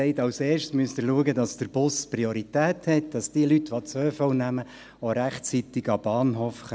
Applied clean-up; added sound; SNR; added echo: none; none; none; none.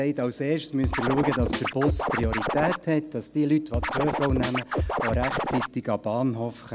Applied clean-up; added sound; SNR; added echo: none; Scratching (performance technique); 0 dB; none.